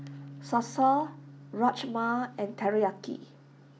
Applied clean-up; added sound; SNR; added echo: none; Bass guitar; 18 dB; none.